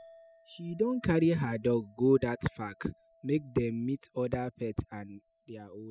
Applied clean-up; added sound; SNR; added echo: classical method spectral subtraction.